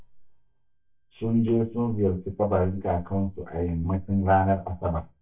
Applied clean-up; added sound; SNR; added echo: neural mask model DeepFilterNet 3.